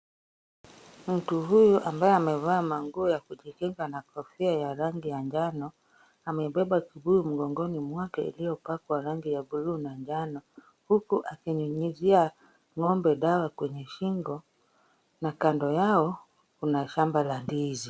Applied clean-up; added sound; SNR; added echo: none; none; none; none.